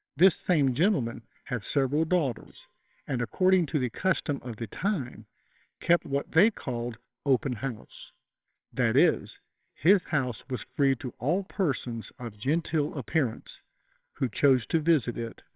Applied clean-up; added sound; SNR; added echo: neural separator model SepFormer WHAMR!.